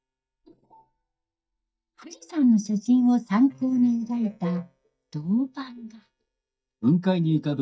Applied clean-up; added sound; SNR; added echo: neural mask model DeepFilterNet 3.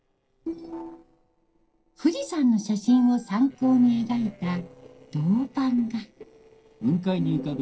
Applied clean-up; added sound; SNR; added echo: neural separator model SepFormer DNS4.